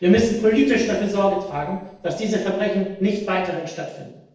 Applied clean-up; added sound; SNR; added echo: neural separator model SepFormer DNS4.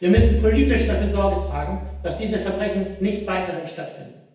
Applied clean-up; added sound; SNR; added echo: none; Bowed string instrument; 1 dB; reverberation time 0.9 s.